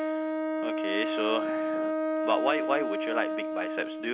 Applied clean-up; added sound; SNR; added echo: none; Wind instrument, woodwind instrument; -3 dB; none.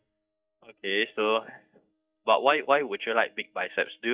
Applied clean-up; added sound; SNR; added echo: neural mask model DeepFilterNet 3.